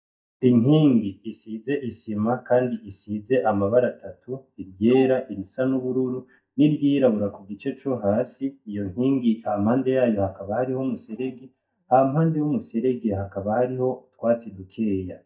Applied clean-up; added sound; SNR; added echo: neural mask model DeepFilterNet 3.